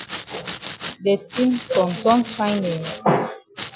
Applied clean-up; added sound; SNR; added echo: none; Domestic sounds, home sounds; 8 dB; none.